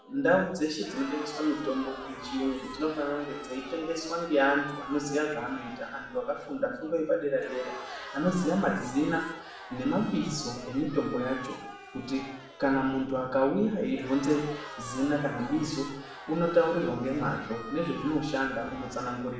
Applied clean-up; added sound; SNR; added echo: none; Crowd; 14 dB; reverberation time 0.6 s.